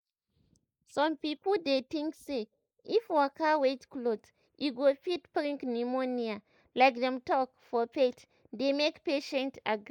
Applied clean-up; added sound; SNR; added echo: neural mask model Resemble Enhance denoiser.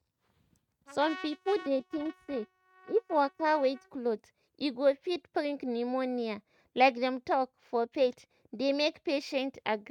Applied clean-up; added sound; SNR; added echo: neural mask model RNNoise.